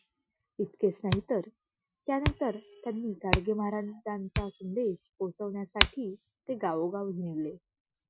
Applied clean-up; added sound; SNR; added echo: classical method Wiener filter.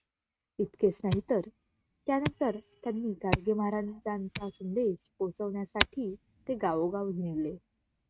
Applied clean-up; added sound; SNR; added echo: neural mask model RNNoise.